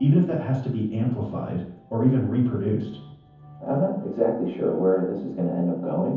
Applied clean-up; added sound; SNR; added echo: none; none; none; reverberation time 0.7 s.